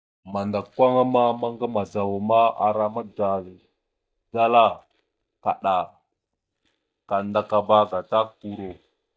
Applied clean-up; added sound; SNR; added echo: neural mask model DeepFilterNet 3.